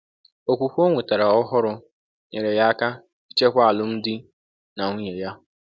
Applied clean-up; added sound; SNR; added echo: none; none; none; none.